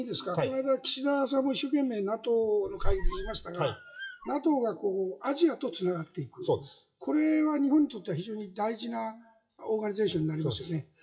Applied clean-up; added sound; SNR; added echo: classical method WPE with log-MMSE.